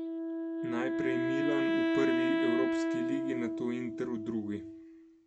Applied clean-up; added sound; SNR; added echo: none; Wind instrument, woodwind instrument; -5 dB; none.